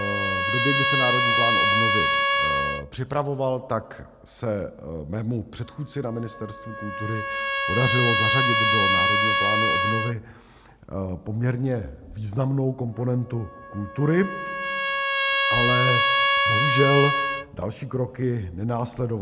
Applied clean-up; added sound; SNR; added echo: none; Trumpet; -3 dB; none.